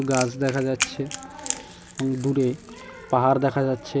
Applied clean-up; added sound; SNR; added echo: none; Crackle; 11 dB; none.